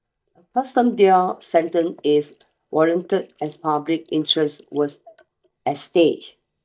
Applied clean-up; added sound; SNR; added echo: neural mask model DeepFilterNet 3.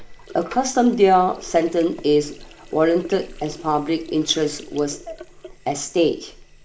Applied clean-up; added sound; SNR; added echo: none; Sink (filling or washing); 19 dB; none.